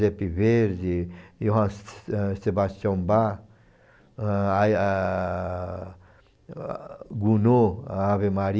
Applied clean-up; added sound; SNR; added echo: none; none; none; none.